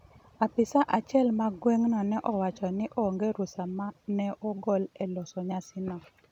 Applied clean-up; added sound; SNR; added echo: none; none; none; none.